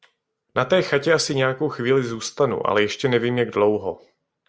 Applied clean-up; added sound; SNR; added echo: none; none; none; none.